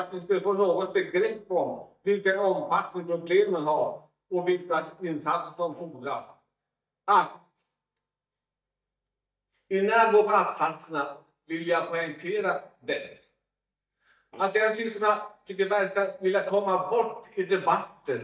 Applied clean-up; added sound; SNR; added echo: neural mask model DeepFilterNet 3.